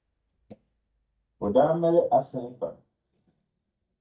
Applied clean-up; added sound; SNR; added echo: neural mask model DeepFilterNet 3.